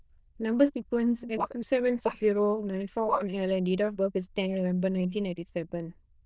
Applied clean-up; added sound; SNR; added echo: neural diffusion model UNIVERSE++.